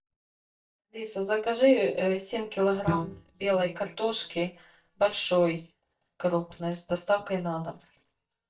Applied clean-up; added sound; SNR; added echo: neural mask model DeepFilterNet 3.